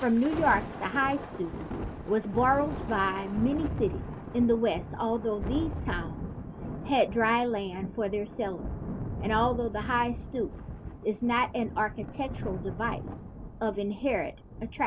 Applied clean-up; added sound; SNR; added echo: none; Thunder; 8 dB; none.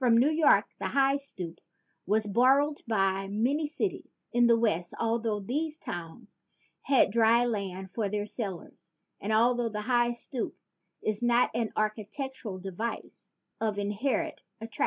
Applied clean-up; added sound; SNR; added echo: none; none; none; none.